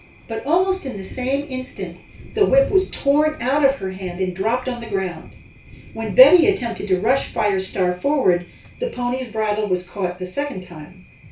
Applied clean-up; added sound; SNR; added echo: none; Thunder; 18 dB; reverberation time 0.3 s.